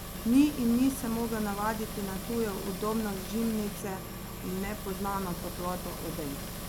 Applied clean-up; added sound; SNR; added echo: none; Engine; 7 dB; none.